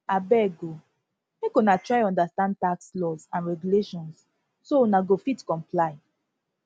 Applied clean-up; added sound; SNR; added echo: none; none; none; none.